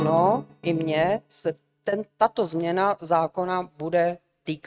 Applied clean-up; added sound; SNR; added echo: neural mask model RNNoise.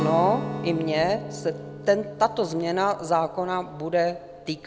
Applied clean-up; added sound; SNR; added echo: none; Guitar; 10 dB; none.